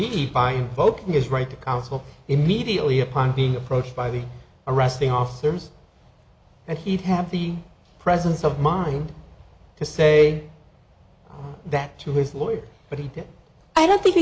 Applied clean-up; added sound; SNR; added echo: none; none; none; none.